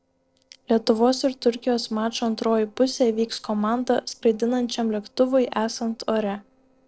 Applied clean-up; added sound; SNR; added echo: neural separator model SepFormer DNS4.